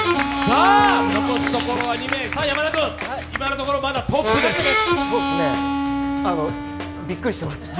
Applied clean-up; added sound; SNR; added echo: none; Harmonica; 2 dB; none.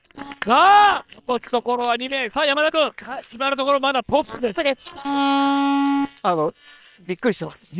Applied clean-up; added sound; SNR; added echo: neural separator model SepFormer WHAM!.